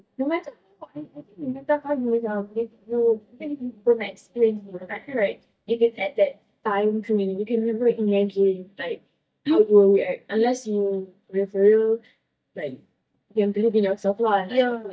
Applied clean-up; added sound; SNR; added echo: neural mask model DeepFilterNet 3.